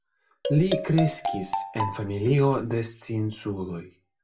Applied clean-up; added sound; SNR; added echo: none; Marimba, xylophone; 5 dB; reverberation time 0.2 s.